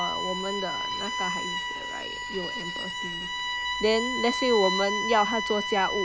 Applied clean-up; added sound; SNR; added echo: none; Bowed string instrument; 2 dB; none.